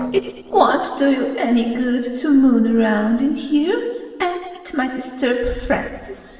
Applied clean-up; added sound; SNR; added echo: neural separator model SepFormer DNS4.